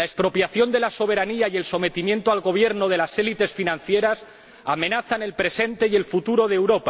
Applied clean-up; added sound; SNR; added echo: none; none; none; none.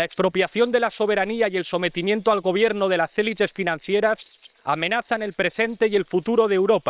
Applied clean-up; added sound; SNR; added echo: neural separator model SepFormer WHAM!.